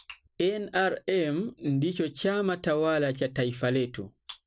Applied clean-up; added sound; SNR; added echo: none; none; none; none.